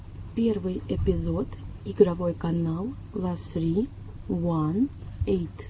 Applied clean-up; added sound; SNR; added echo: none; none; none; none.